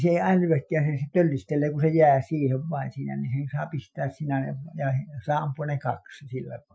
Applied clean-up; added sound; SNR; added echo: classical method Wiener filter.